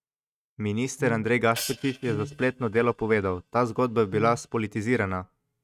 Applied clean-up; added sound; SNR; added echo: neural mask model RNNoise.